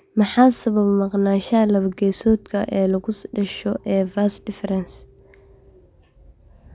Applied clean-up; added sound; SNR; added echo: none; none; none; none.